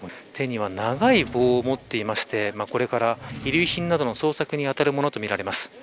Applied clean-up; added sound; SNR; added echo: none; Drawer open or close; 15 dB; none.